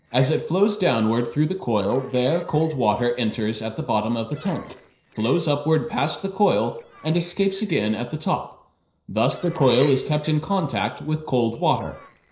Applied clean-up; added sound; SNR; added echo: neural separator model SepFormer DNS4.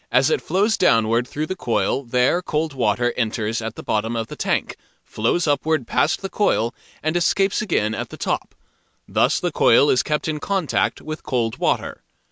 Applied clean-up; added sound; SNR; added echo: none; none; none; none.